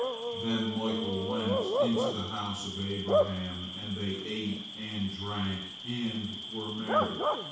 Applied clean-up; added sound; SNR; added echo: none; Bark / Cricket; -1 dB; reverberation time 0.6 s.